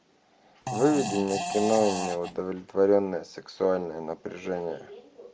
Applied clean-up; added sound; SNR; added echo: none; Fart; 5 dB; none.